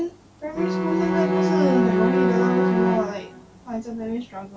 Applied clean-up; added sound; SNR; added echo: none; Bowed string instrument; -4 dB; none.